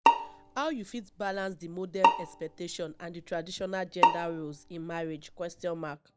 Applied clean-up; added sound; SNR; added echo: none; Bowed string instrument; -5 dB; none.